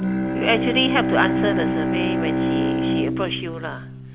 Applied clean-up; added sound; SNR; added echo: none; Bowed string instrument; -3 dB; none.